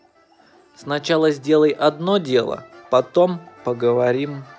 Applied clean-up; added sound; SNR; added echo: none; none; none; none.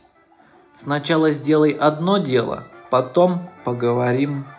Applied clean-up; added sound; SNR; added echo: none; none; none; reverberation time 0.4 s.